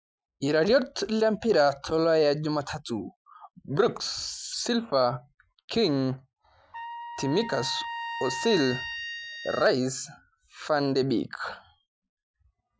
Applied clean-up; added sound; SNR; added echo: classical method Wiener filter.